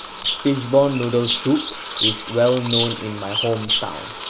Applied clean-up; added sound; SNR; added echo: none; Bird vocalization, bird call, bird song; 1 dB; none.